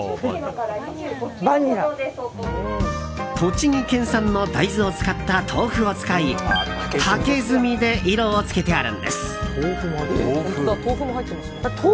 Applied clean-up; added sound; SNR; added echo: none; none; none; none.